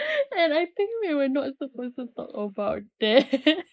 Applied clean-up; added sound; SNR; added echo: neural mask model Resemble Enhance denoiser.